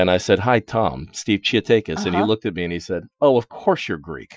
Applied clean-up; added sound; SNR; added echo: classical method Wiener filter.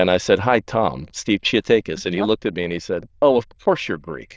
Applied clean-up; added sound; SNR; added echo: neural diffusion model UNIVERSE++.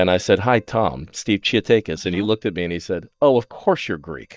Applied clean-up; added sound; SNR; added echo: neural mask model DeepFilterNet 3.